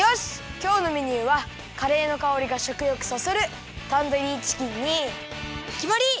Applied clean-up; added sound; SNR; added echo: none; none; none; none.